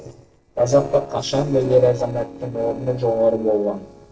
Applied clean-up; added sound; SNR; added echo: neural separator model SepFormer DNS4.